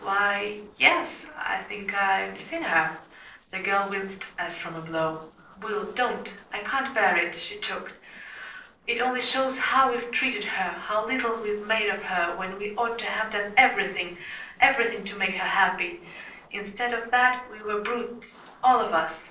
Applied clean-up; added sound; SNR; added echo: neural separator model SepFormer DNS4.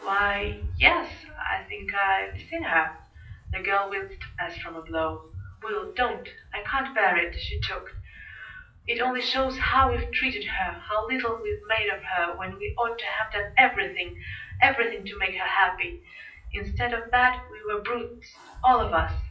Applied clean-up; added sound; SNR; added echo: classical method WPE with log-MMSE.